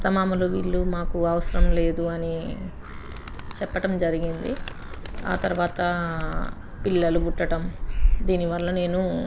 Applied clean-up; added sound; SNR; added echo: none; Animal; 0 dB; none.